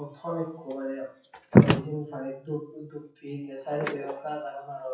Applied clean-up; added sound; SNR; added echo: classical method WPE with log-MMSE.